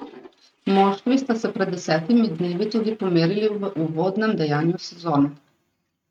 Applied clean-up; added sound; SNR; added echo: neural mask model RNNoise.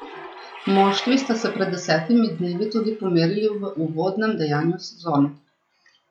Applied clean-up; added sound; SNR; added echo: classical method log-MMSE.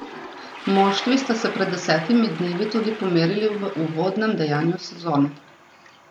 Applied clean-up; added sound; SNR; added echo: none; Toilet flush; 14 dB; none.